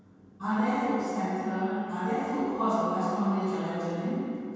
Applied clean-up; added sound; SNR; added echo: none; none; none; reverberation time 2.1 s.